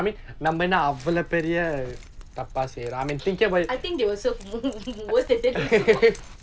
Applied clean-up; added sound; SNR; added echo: none; Keys jangling; 16 dB; none.